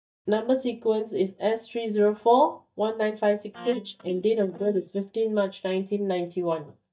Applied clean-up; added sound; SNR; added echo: neural mask model DeepFilterNet 3.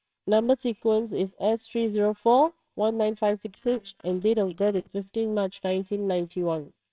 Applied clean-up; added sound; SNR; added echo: neural separator model SepFormer WHAMR!.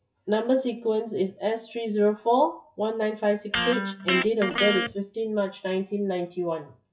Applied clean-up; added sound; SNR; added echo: classical method WPE with log-MMSE.